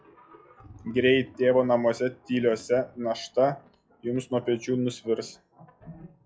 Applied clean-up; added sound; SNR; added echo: classical method log-MMSE.